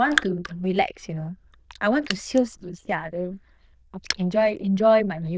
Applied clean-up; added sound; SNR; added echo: neural diffusion model UNIVERSE++.